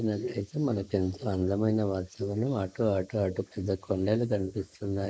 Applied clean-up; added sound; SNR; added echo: neural mask model Resemble Enhance denoiser.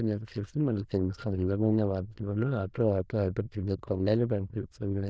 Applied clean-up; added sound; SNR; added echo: neural diffusion model UNIVERSE++.